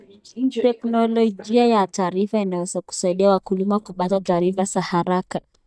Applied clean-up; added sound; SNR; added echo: neural mask model DeepFilterNet 3.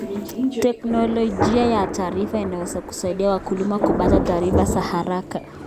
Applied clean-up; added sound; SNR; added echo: none; Thunder; 3 dB; none.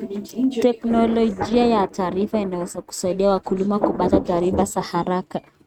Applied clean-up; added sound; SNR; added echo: neural mask model RNNoise.